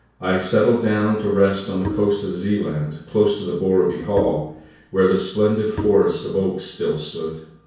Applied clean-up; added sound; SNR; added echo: none; Bowed string instrument; 11 dB; reverberation time 0.6 s.